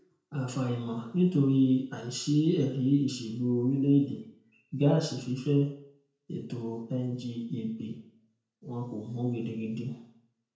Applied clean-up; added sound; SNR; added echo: none; none; none; reverberation time 0.5 s.